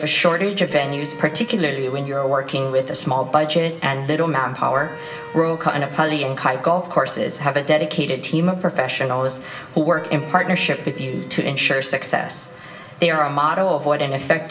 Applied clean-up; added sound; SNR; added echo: none; Wind instrument, woodwind instrument; 20 dB; reverberation time 0.8 s.